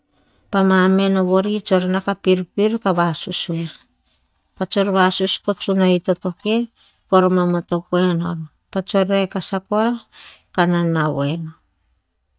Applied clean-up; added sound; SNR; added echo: neural mask model DeepFilterNet 3.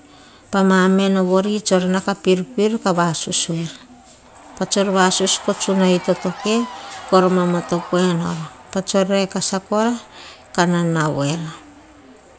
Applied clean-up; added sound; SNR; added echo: none; Crowd / Cheering; 20 dB; none.